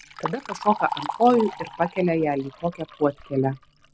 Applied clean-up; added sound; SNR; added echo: none; Liquid; 11 dB; none.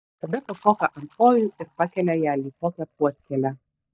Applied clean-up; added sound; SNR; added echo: neural mask model DeepFilterNet 3.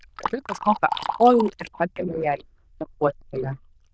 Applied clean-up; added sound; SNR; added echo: neural diffusion model UNIVERSE++.